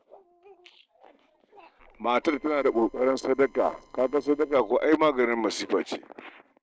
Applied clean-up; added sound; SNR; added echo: neural separator model SepFormer DNS4.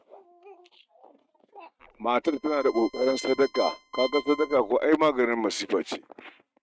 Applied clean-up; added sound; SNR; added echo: neural mask model RNNoise.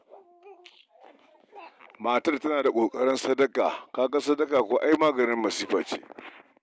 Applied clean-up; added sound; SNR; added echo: none; none; none; none.